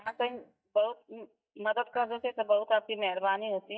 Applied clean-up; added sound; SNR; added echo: neural mask model DeepFilterNet 3.